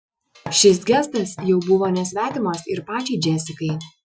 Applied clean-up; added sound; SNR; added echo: classical method Wiener filter.